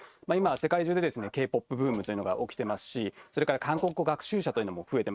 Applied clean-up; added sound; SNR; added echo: neural mask model RNNoise.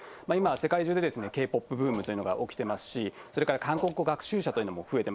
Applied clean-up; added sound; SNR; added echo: none; Bark + Keys jangling; 18 dB; none.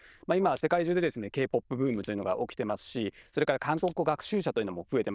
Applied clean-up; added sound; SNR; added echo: neural diffusion model UNIVERSE++.